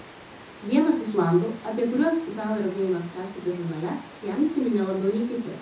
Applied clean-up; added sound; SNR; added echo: none; Water; 19 dB; reverberation time 0.5 s.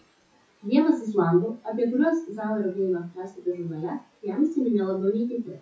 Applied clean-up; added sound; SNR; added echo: classical method WPE with log-MMSE.